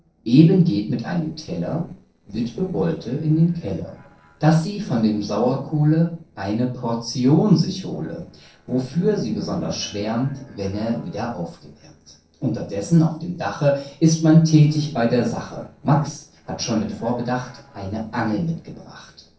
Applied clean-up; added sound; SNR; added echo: neural separator model SepFormer DNS4.